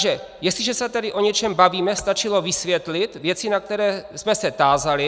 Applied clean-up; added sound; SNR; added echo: none; none; none; none.